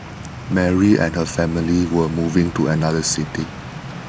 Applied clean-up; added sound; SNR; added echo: none; Crow; 18 dB; none.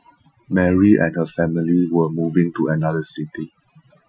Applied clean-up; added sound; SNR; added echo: classical method Wiener filter.